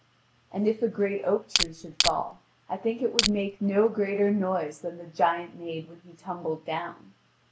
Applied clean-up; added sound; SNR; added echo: none; Crushing; -1 dB; none.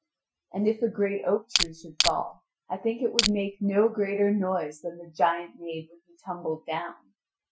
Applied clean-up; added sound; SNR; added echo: classical method Wiener filter.